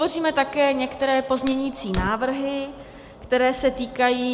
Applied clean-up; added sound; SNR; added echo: none; Fire; 14 dB; none.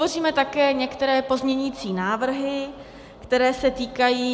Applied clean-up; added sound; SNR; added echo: none; none; none; none.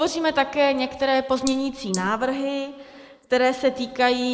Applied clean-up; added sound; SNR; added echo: neural mask model Resemble Enhance denoiser.